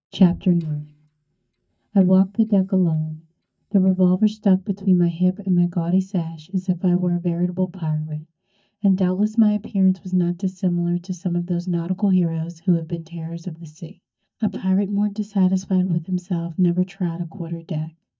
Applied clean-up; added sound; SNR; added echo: neural mask model DeepFilterNet 3.